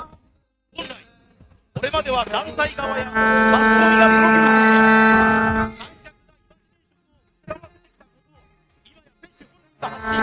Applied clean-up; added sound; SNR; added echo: neural mask model RNNoise.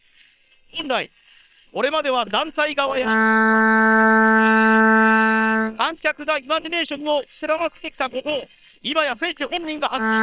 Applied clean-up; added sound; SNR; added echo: neural separator model SepFormer WHAM!.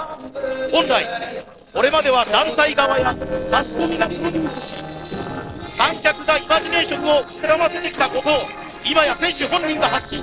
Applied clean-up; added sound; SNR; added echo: neural separator model SepFormer DNS4.